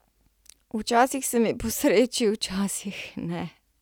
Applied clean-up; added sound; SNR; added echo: none; none; none; none.